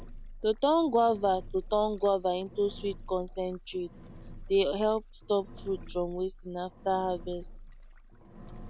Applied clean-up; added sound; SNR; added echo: none; Engine; 15 dB; none.